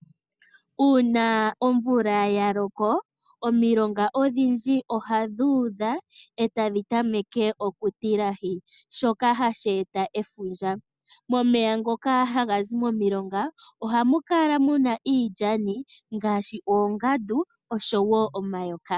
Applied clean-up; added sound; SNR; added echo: none; none; none; none.